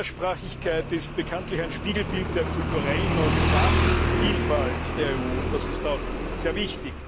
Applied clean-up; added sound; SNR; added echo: none; Motorcycle; -4 dB; none.